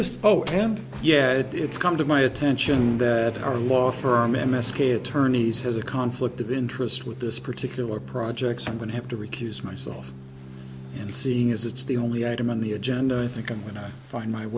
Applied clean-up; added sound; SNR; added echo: none; Organ; 16 dB; none.